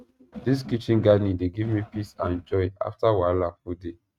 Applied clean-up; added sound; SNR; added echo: neural mask model RNNoise.